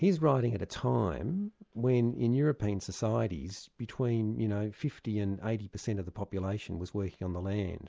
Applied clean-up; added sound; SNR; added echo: none; none; none; none.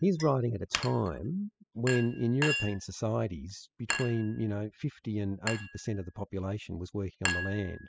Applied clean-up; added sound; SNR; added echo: classical method spectral subtraction.